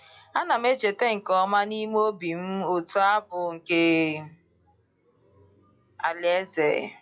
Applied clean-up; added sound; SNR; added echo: classical method log-MMSE.